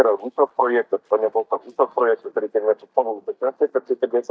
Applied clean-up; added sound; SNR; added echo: neural mask model DeepFilterNet 3.